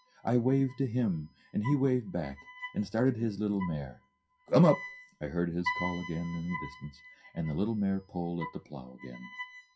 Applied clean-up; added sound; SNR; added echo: classical method WPE with log-MMSE.